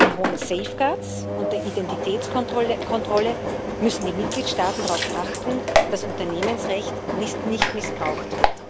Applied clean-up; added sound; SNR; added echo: none; Engine; -1 dB; none.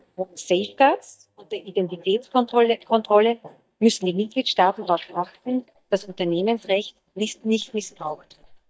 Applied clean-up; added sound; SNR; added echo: neural mask model DeepFilterNet 3.